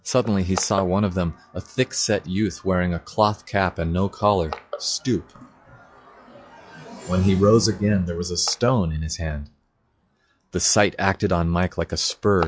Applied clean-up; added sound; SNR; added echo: classical method log-MMSE.